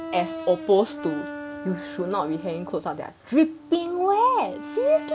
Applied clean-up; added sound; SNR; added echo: none; Brass instrument; 13 dB; none.